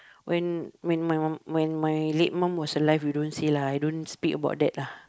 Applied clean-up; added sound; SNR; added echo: neural mask model Resemble Enhance denoiser.